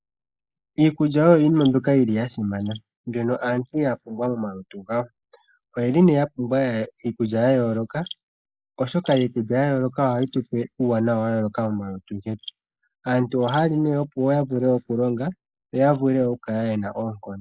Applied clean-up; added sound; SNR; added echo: neural mask model Resemble Enhance denoiser.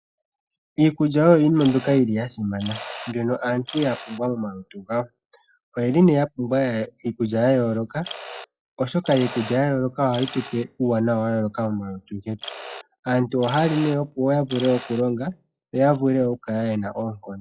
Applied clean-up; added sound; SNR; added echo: classical method log-MMSE.